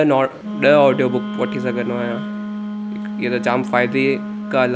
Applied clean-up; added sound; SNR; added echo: none; Wind instrument, woodwind instrument; 7 dB; none.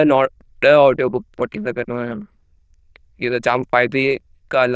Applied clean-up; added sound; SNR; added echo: neural diffusion model UNIVERSE++.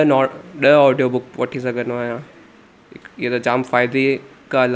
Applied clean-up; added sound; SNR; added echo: none; none; none; none.